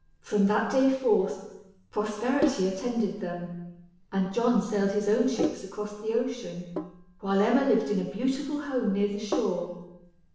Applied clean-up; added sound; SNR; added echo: none; Sink (filling or washing); 11 dB; reverberation time 0.9 s.